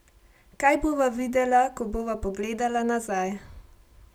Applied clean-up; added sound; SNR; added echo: none; none; none; none.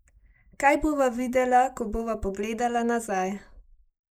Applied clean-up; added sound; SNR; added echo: neural mask model Resemble Enhance denoiser.